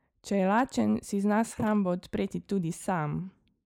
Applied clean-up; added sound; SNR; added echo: neural mask model Resemble Enhance denoiser.